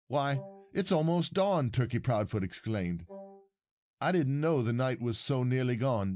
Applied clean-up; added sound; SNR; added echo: neural mask model RNNoise.